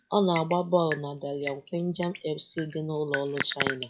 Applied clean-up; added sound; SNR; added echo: classical method WPE with log-MMSE.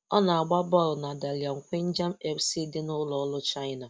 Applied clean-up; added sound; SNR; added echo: none; none; none; none.